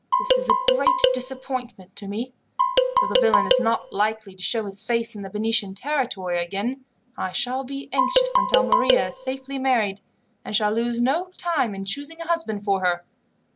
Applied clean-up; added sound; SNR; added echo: none; Marimba, xylophone; -4 dB; none.